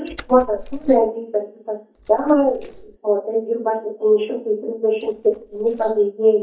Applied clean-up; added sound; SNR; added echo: neural mask model DeepFilterNet 3.